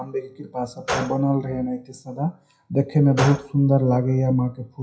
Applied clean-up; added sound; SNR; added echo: classical method WPE with log-MMSE.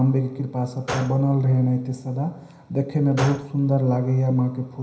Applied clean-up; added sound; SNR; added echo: none; Gunshot, gunfire; 15 dB; reverberation time 0.9 s.